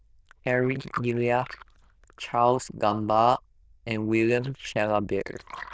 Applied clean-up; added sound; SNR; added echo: neural diffusion model UNIVERSE++.